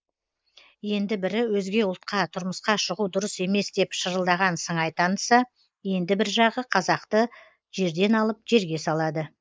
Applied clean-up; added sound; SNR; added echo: neural mask model Resemble Enhance denoiser.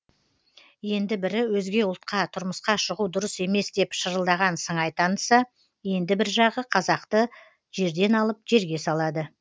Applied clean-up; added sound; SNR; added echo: none; none; none; none.